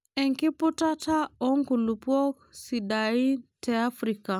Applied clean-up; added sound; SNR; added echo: none; none; none; none.